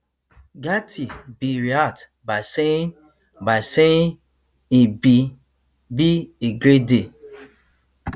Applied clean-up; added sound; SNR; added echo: none; none; none; none.